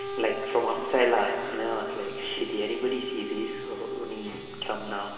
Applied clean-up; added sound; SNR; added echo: none; Wind instrument, woodwind instrument; 7 dB; reverberation time 2.3 s.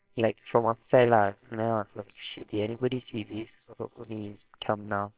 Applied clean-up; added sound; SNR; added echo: neural separator model SepFormer WHAMR!.